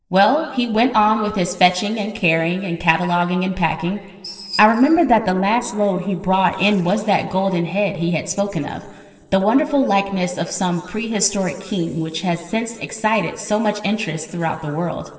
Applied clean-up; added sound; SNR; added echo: neural separator model SepFormer DNS4.